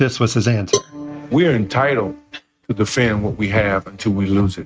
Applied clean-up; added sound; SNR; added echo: neural mask model RNNoise.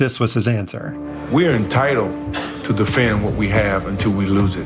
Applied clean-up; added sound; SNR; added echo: none; none; none; none.